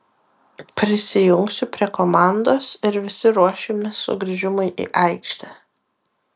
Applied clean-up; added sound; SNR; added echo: none; none; none; none.